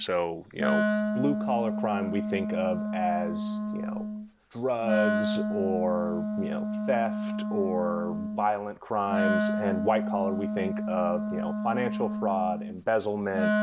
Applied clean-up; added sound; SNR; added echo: none; Wind instrument, woodwind instrument; 0 dB; none.